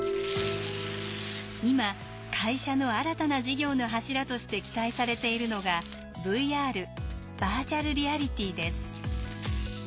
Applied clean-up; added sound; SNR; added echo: none; Tearing; 14 dB; none.